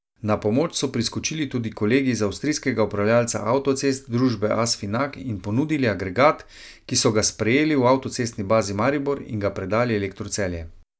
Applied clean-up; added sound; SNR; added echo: none; none; none; none.